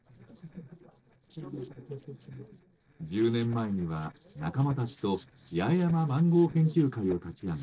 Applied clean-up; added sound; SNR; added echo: neural separator model SepFormer DNS4.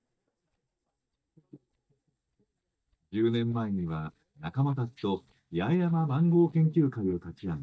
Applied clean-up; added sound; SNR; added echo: neural mask model DeepFilterNet 3.